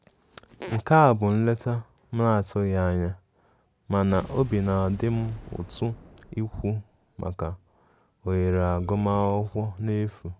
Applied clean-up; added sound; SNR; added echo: none; Burping, eructation + Boom; 19 dB; none.